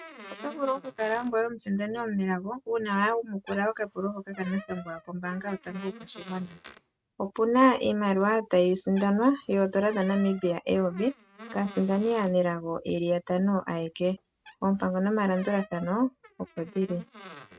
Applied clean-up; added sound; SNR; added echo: neural mask model RNNoise.